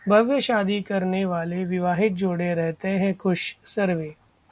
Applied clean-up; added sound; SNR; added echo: none; none; none; none.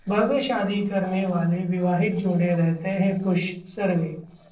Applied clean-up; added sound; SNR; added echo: neural separator model SepFormer DNS4.